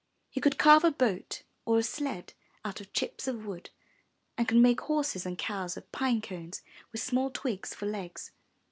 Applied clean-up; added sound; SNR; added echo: none; none; none; none.